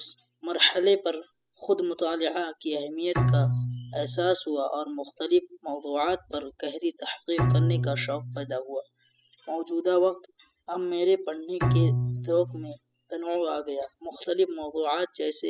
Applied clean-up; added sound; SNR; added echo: classical method spectral subtraction.